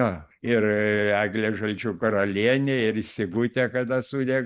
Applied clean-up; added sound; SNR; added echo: neural mask model Resemble Enhance denoiser.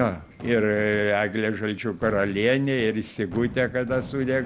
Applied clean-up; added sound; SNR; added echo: none; Fireworks; 16 dB; none.